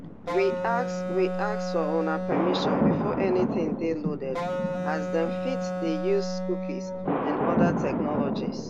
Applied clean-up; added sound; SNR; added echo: none; Wind instrument, woodwind instrument + Thunder; -2 dB; none.